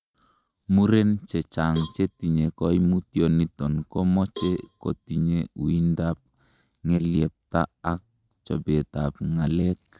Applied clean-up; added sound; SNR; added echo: neural mask model RNNoise.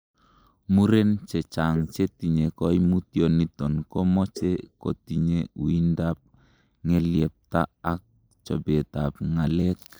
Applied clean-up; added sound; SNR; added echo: neural mask model Resemble Enhance denoiser.